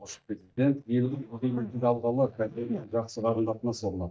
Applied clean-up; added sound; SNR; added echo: neural mask model DeepFilterNet 3.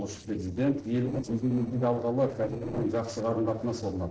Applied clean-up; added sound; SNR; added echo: neural separator model SepFormer DNS4.